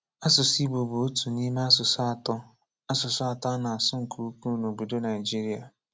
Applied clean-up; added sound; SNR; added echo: none; none; none; none.